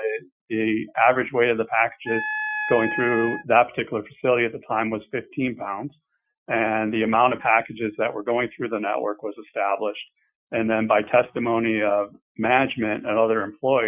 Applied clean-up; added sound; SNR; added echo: classical method Wiener filter.